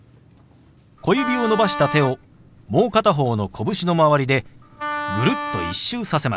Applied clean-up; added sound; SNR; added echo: none; Wind instrument, woodwind instrument; 6 dB; none.